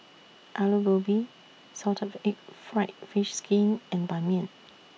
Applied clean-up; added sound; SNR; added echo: none; none; none; none.